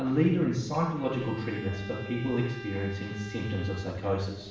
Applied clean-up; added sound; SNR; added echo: none; Bowed string instrument; 16 dB; reverberation time 0.6 s.